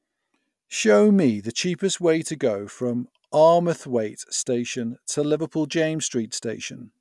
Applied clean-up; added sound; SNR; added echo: none; none; none; none.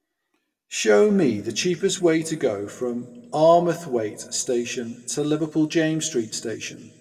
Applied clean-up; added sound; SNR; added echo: none; none; none; reverberation time 1.0 s.